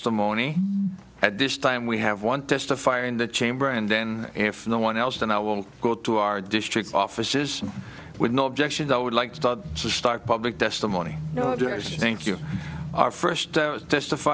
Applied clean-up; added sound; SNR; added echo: none; none; none; none.